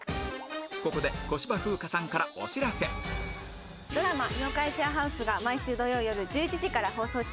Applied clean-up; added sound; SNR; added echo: none; Wind instrument, woodwind instrument; 15 dB; none.